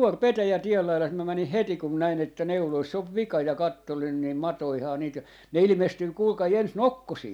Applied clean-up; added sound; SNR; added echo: none; none; none; none.